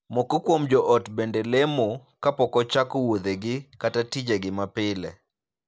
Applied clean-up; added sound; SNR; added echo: none; none; none; none.